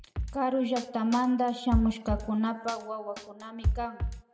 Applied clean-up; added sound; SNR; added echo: none; Drum kit; 5 dB; reverberation time 1.2 s.